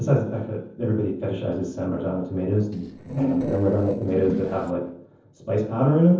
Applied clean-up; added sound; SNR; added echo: neural separator model SepFormer DNS4.